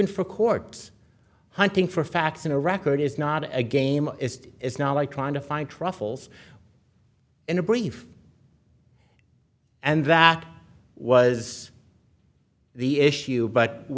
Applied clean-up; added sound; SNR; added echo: none; none; none; none.